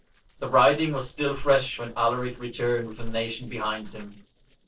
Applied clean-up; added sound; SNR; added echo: neural separator model SepFormer DNS4.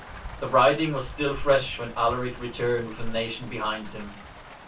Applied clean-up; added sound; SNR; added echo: none; Rain; 16 dB; reverberation time 0.2 s.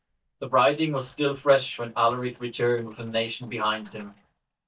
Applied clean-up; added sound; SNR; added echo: neural mask model DeepFilterNet 3.